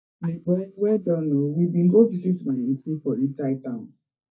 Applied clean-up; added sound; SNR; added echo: neural mask model DeepFilterNet 3.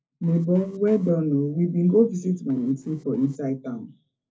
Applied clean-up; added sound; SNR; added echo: neural separator model SepFormer DNS4.